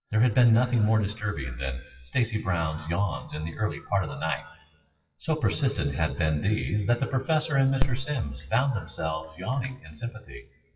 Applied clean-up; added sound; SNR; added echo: classical method WPE with log-MMSE.